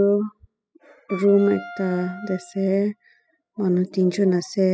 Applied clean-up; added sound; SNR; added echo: classical method spectral subtraction.